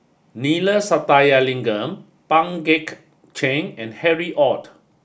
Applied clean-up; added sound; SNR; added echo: none; none; none; none.